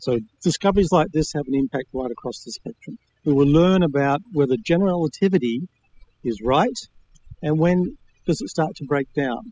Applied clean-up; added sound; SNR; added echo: classical method spectral subtraction.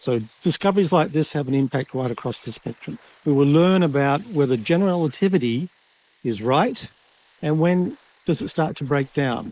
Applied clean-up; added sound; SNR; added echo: neural mask model Resemble Enhance denoiser.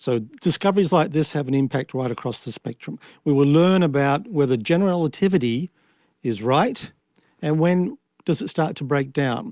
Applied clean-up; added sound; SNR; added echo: none; none; none; none.